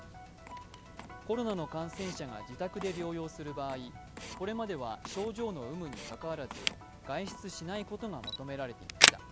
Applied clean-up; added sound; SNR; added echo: none; Camera; -2 dB; none.